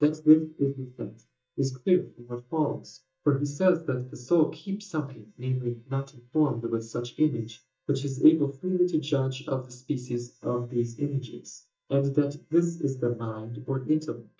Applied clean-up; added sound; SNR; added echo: neural mask model DeepFilterNet 3.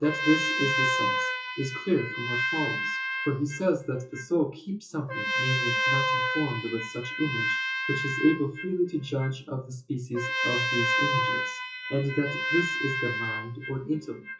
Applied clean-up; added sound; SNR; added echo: classical method WPE with log-MMSE.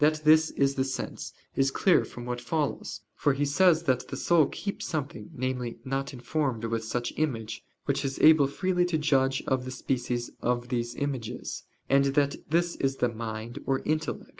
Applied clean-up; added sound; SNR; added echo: none; none; none; none.